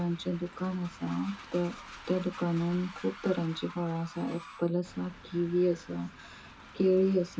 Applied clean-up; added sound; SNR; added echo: none; Train; 17 dB; reverberation time 0.2 s.